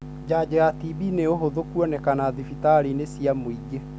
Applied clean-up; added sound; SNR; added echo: none; none; none; none.